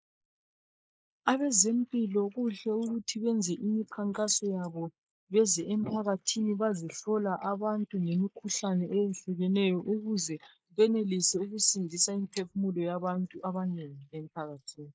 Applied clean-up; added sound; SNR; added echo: neural mask model Resemble Enhance denoiser.